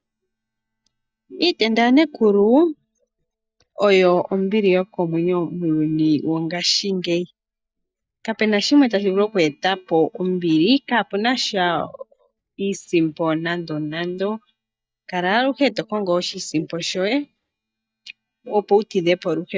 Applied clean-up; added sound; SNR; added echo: neural mask model DeepFilterNet 3.